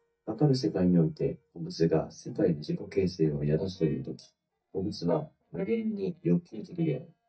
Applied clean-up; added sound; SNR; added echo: neural mask model DeepFilterNet 3.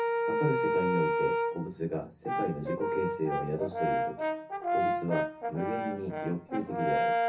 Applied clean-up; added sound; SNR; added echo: none; Brass instrument; -3 dB; reverberation time 0.3 s.